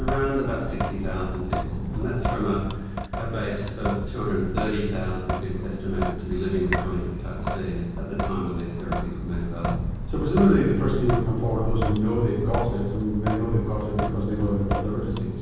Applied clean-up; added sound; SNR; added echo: none; Drip / Sink (filling or washing); 3 dB; reverberation time 1.3 s.